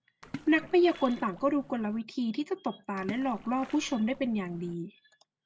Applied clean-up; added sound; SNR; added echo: none; Splash, splatter; 17 dB; none.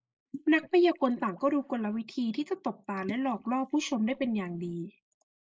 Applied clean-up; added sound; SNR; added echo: neural mask model Resemble Enhance denoiser.